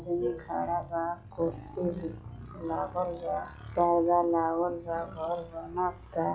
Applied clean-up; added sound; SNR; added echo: classical method log-MMSE.